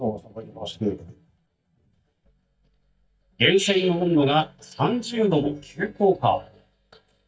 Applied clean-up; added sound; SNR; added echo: neural mask model DeepFilterNet 3.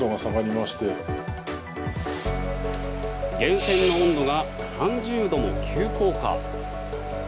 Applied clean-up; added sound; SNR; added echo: none; none; none; none.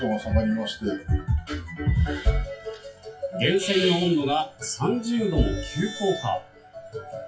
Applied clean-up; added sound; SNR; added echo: classical method WPE with log-MMSE.